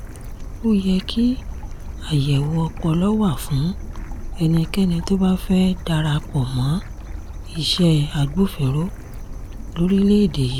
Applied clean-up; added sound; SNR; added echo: none; Stream / Bird; 10 dB; none.